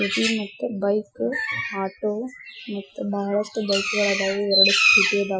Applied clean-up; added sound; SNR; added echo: classical method Wiener filter.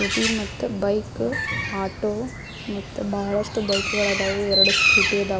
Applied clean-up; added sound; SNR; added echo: none; Bird; 0 dB; none.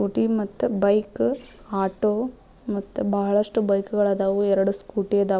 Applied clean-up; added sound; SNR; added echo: none; none; none; none.